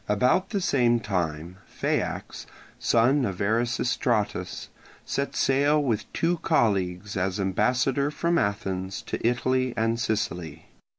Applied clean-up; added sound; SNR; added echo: none; none; none; none.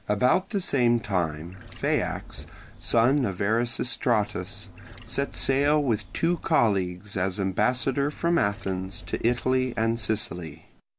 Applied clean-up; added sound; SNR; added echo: none; Trickle, dribble / Chirp, tweet; 17 dB; none.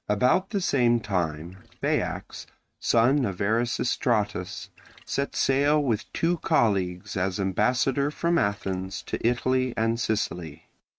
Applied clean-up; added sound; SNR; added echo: neural mask model RNNoise.